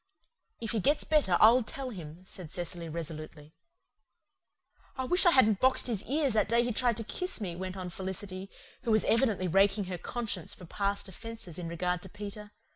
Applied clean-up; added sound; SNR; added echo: none; none; none; none.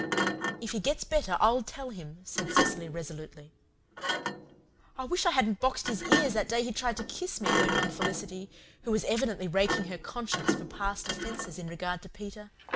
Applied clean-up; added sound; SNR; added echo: none; Thump, thud; 2 dB; none.